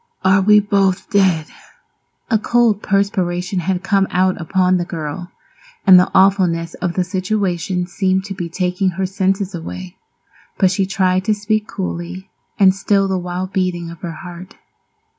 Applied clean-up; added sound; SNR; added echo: none; none; none; none.